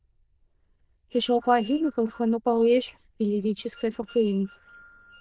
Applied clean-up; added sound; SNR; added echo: neural diffusion model UNIVERSE++.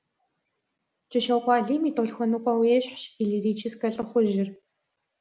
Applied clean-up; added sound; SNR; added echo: none; none; none; none.